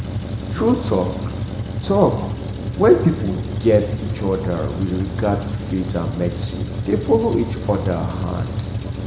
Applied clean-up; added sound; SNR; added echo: none; Truck; 4 dB; reverberation time 1.4 s.